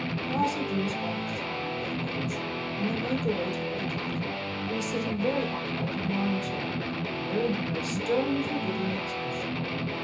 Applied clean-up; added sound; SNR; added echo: none; Guitar; -2 dB; reverberation time 0.2 s.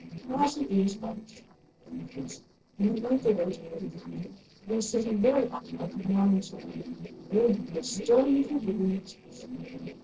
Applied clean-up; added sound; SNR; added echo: neural separator model SepFormer DNS4.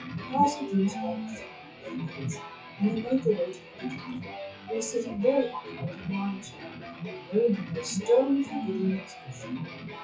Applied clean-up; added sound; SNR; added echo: classical method WPE with log-MMSE.